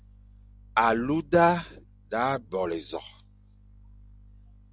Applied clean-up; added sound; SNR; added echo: none; none; none; none.